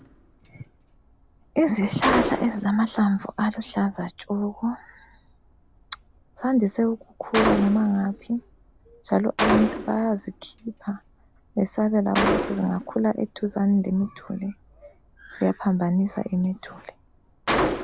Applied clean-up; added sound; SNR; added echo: none; Gunshot, gunfire; 6 dB; none.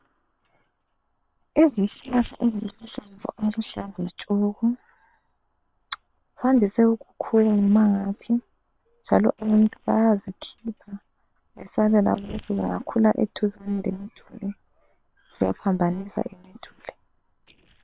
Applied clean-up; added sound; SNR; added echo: neural separator model SepFormer WHAM!.